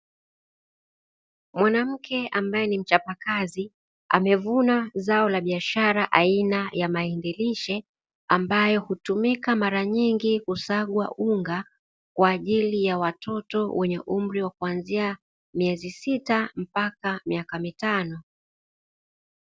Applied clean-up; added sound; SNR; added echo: none; none; none; none.